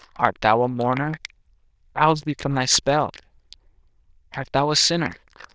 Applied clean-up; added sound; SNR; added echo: neural diffusion model UNIVERSE++.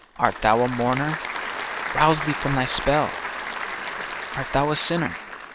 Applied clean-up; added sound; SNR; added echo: none; Applause / Crowd; 7 dB; none.